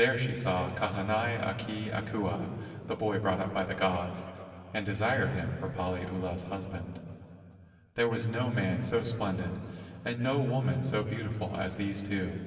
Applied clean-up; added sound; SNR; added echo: none; none; none; reverberation time 2.6 s.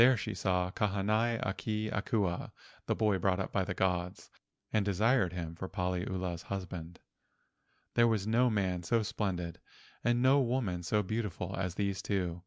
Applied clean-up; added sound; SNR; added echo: none; none; none; none.